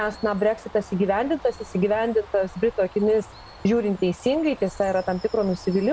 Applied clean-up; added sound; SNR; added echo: none; Bird; 20 dB; none.